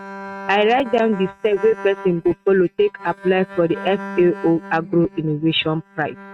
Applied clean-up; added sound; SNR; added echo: neural mask model RNNoise.